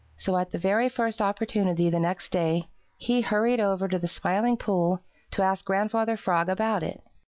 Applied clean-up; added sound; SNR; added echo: none; none; none; none.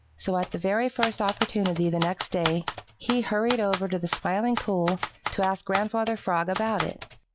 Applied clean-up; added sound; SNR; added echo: none; Typewriter; 5 dB; none.